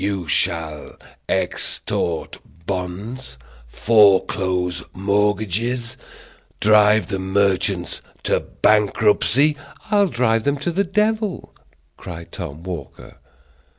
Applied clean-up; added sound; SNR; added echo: none; none; none; none.